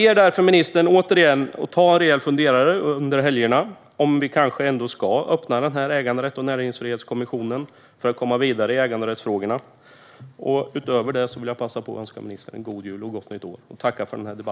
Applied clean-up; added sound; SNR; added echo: none; none; none; none.